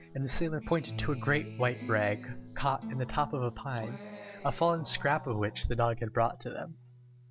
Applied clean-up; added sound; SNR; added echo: none; Acoustic guitar; 13 dB; none.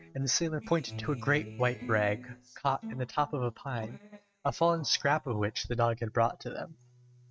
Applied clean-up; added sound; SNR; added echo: neural mask model RNNoise.